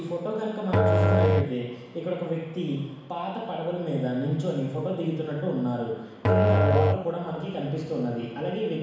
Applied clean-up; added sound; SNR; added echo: none; Musical instrument; -3 dB; reverberation time 1.1 s.